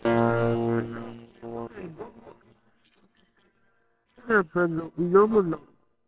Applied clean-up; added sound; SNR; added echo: neural separator model SepFormer WHAMR!.